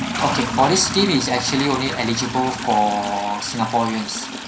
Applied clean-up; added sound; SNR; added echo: none; Toilet flush; 7 dB; reverberation time 0.3 s.